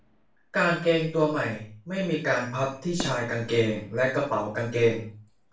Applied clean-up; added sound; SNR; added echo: none; Fireworks; 20 dB; reverberation time 0.4 s.